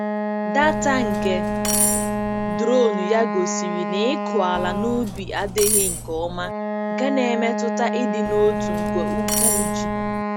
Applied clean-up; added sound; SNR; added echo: none; Wind instrument, woodwind instrument + Cutlery, silverware; -1 dB; none.